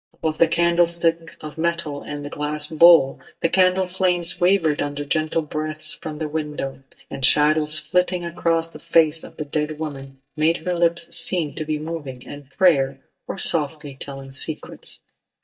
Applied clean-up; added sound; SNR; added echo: neural mask model DeepFilterNet 3.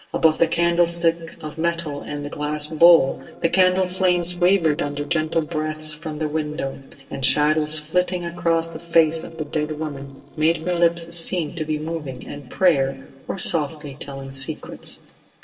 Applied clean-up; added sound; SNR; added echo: neural separator model SepFormer DNS4.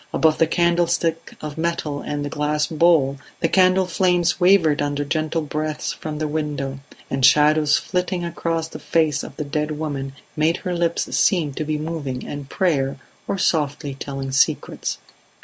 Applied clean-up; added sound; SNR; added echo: none; none; none; none.